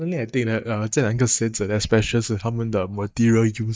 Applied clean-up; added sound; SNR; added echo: neural mask model DeepFilterNet 3.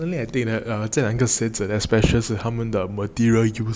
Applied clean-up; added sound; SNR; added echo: none; none; none; none.